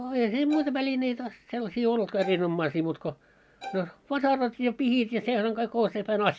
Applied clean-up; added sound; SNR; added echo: none; Bowed string instrument; 15 dB; none.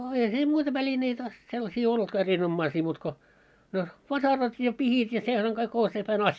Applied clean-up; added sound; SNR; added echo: none; none; none; none.